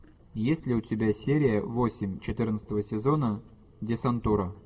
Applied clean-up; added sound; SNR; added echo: none; none; none; reverberation time 0.6 s.